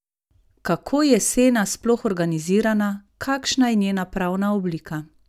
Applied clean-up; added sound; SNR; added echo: none; none; none; none.